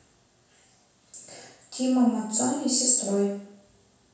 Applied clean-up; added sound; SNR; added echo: none; none; none; reverberation time 0.7 s.